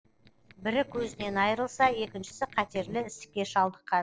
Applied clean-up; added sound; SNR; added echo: neural separator model SepFormer DNS4.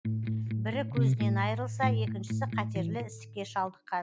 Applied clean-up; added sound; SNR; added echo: none; Electric guitar; -5 dB; none.